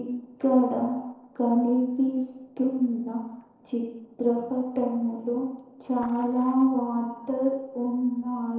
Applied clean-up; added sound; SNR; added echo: neural separator model SepFormer DNS4.